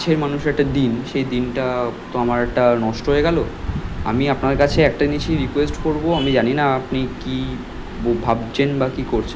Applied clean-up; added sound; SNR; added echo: none; none; none; none.